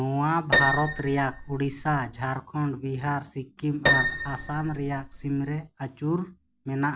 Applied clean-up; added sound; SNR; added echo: none; Piano; 0 dB; none.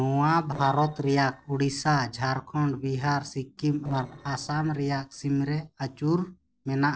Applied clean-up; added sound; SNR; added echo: neural separator model SepFormer DNS4.